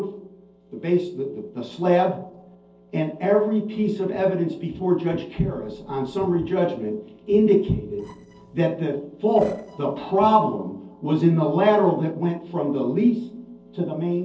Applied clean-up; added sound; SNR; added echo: neural separator model SepFormer DNS4.